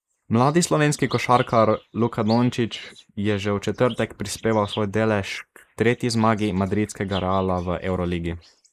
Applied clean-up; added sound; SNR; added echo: neural mask model Resemble Enhance denoiser.